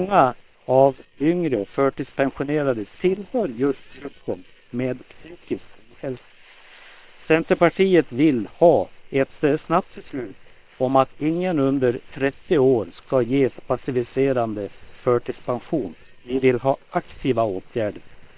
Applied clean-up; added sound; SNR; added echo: neural separator model SepFormer WHAM!.